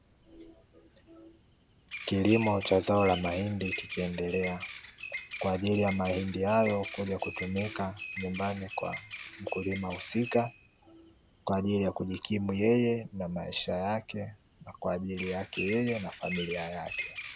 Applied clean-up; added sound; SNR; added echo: none; Bird vocalization, bird call, bird song; 12 dB; none.